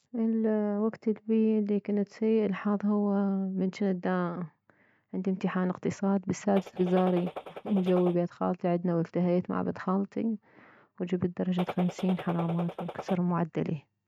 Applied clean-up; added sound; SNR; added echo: neural mask model RNNoise.